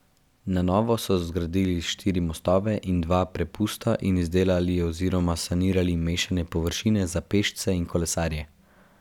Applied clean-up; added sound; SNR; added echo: none; none; none; none.